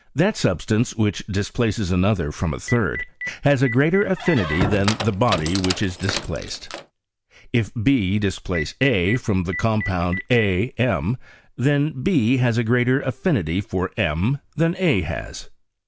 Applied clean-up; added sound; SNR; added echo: none; Squeak + Telephone; 9 dB; none.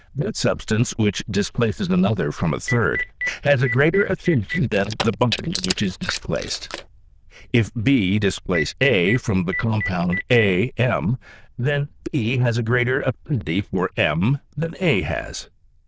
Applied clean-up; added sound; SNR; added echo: neural diffusion model UNIVERSE++.